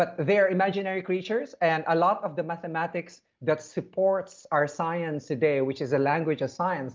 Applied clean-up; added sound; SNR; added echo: none; none; none; none.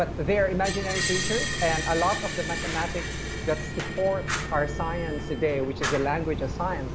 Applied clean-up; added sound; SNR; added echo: none; Screech + Fire; 2 dB; none.